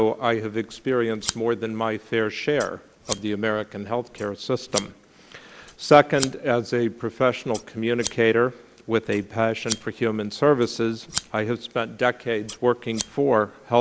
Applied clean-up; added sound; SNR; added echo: none; Scissors; 15 dB; none.